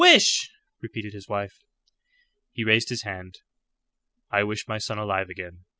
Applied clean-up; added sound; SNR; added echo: none; none; none; none.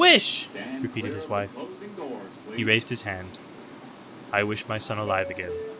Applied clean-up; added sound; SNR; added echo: none; Subway, metro, underground; 10 dB; none.